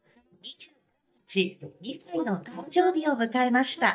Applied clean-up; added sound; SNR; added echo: neural mask model DeepFilterNet 3.